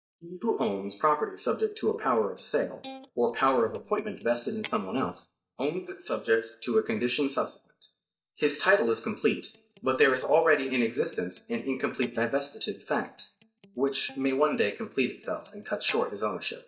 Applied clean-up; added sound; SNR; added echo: neural mask model DeepFilterNet 3.